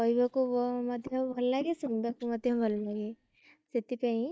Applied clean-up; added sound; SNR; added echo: neural mask model DeepFilterNet 3.